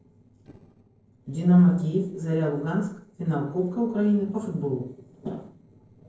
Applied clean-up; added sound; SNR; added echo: neural separator model SepFormer DNS4.